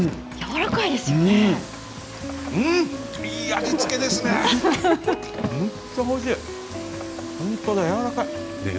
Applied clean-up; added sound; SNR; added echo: none; Car; 12 dB; none.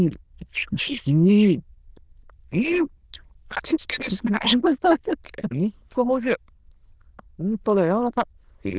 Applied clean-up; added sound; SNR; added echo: neural diffusion model UNIVERSE++.